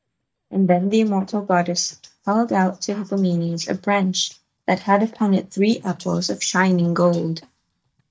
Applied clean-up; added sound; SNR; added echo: neural mask model DeepFilterNet 3.